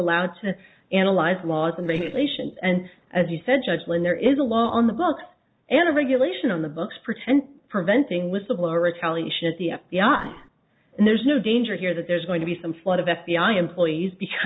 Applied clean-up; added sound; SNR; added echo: neural separator model SepFormer DNS4.